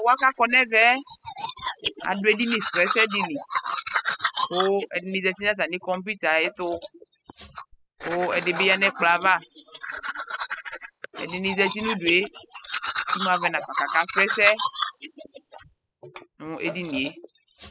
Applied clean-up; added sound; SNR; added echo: classical method spectral subtraction.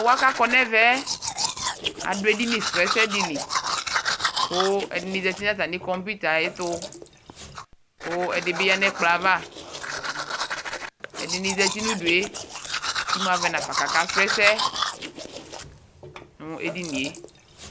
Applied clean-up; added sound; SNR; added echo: none; Domestic sounds, home sounds; 4 dB; none.